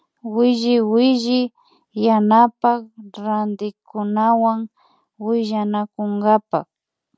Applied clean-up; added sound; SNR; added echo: none; none; none; none.